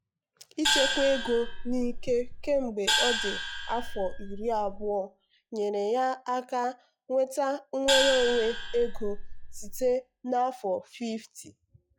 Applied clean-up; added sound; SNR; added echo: classical method log-MMSE.